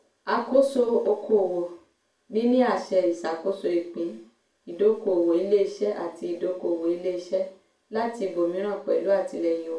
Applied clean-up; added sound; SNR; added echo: none; none; none; reverberation time 0.4 s.